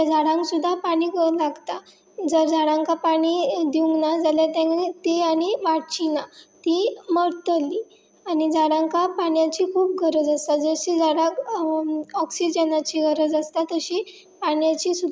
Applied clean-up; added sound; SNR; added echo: none; none; none; none.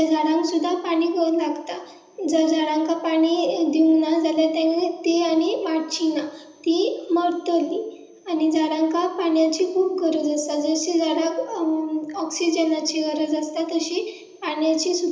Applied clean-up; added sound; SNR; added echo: none; none; none; reverberation time 0.8 s.